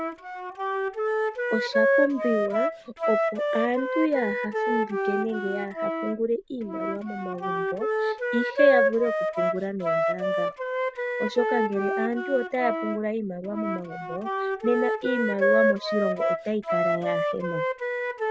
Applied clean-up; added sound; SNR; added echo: none; Wind instrument, woodwind instrument; -2 dB; none.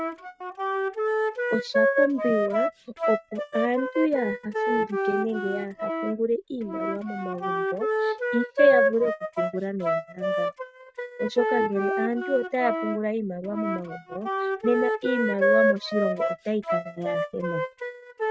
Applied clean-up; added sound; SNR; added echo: neural mask model RNNoise.